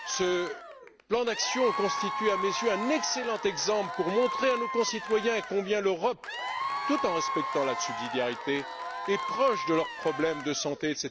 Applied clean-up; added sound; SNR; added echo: none; Applause / Crowd / Cheering; 5 dB; none.